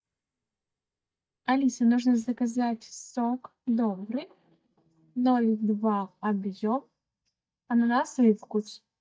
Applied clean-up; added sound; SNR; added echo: neural mask model DeepFilterNet 3.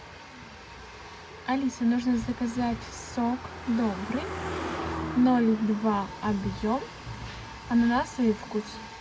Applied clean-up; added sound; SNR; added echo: none; Car passing by; 12 dB; none.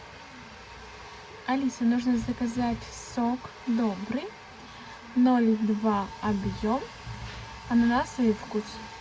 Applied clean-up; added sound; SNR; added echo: none; none; none; none.